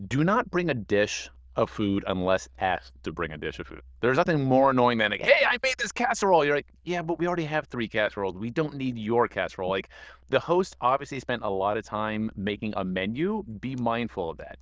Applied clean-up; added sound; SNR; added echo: neural diffusion model UNIVERSE++.